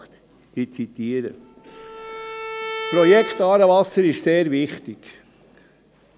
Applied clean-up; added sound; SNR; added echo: none; Bowed string instrument; 10 dB; none.